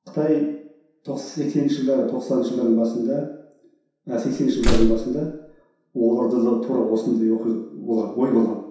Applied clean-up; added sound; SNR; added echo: none; Slam; -1 dB; reverberation time 0.7 s.